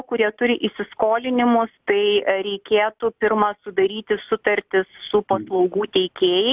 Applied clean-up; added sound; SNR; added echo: none; none; none; none.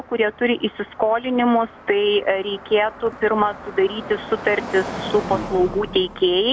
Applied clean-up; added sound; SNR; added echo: none; Car passing by; 14 dB; none.